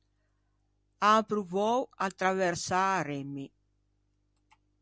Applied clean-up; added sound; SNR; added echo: none; none; none; none.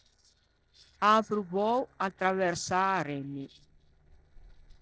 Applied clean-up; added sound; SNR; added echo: neural separator model SepFormer DNS4.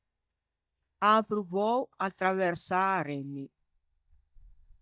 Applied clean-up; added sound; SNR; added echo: neural mask model DeepFilterNet 3.